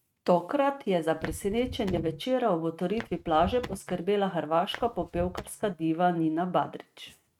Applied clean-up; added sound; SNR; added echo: neural mask model RNNoise.